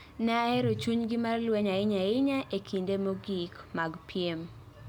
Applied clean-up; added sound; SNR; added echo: none; none; none; none.